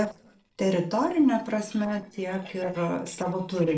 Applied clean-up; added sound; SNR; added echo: neural separator model SepFormer DNS4.